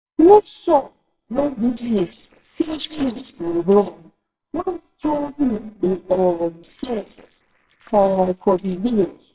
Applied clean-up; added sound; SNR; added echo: neural separator model SepFormer WHAMR!.